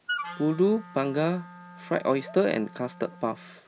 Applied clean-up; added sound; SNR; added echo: none; Wind instrument, woodwind instrument; 13 dB; none.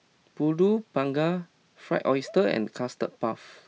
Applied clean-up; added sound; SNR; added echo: none; none; none; none.